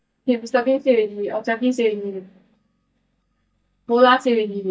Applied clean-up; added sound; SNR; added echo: neural mask model DeepFilterNet 3.